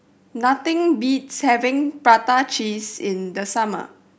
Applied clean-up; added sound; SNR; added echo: none; none; none; none.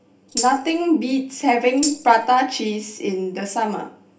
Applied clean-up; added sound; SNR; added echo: none; Tambourine; 10 dB; reverberation time 0.3 s.